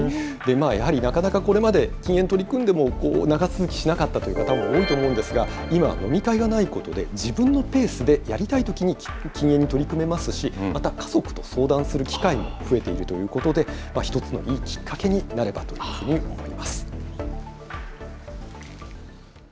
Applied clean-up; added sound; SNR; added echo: none; none; none; none.